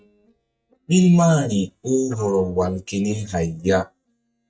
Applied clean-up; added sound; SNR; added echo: neural mask model DeepFilterNet 3.